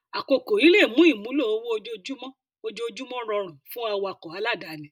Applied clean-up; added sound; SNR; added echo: none; none; none; none.